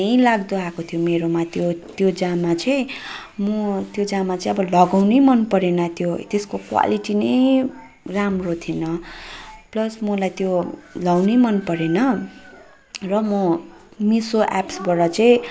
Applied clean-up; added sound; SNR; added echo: none; none; none; none.